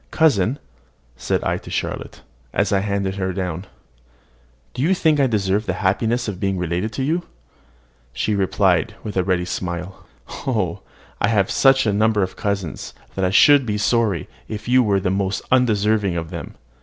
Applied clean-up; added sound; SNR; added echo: none; none; none; none.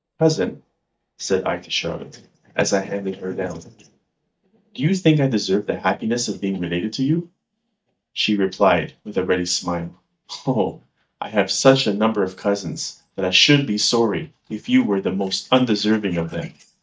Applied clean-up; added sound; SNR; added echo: neural mask model DeepFilterNet 3.